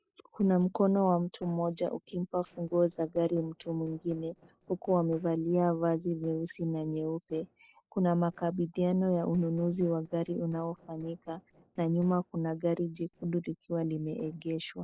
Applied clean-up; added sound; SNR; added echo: neural separator model SepFormer DNS4.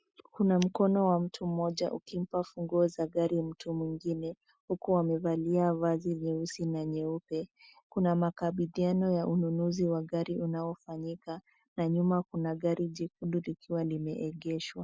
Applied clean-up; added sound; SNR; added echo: none; none; none; none.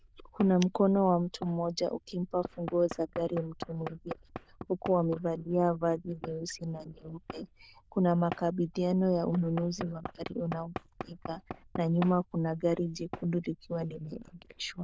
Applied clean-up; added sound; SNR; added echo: neural diffusion model UNIVERSE++.